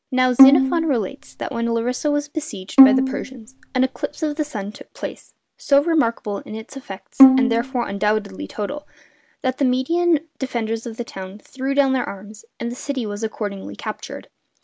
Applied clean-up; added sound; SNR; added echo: none; Bowed string instrument; -4 dB; none.